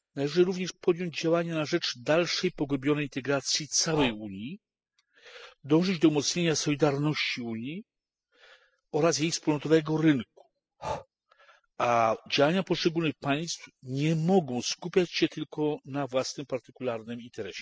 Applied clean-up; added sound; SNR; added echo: classical method spectral subtraction.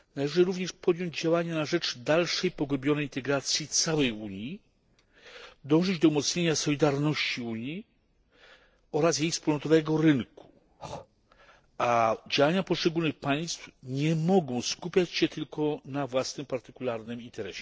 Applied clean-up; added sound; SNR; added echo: neural separator model SepFormer DNS4.